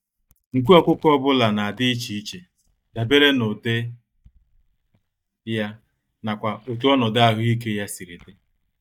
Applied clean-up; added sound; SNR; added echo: neural mask model DeepFilterNet 3.